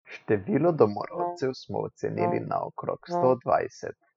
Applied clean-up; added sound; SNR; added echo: classical method spectral subtraction.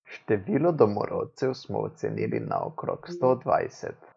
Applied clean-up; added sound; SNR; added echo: neural mask model Resemble Enhance denoiser.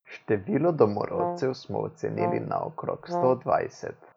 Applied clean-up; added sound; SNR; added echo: none; Brass instrument; 6 dB; none.